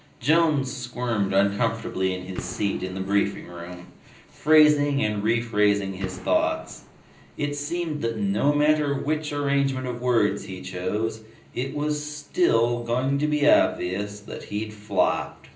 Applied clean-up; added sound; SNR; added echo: none; Gunshot, gunfire; 18 dB; reverberation time 0.5 s.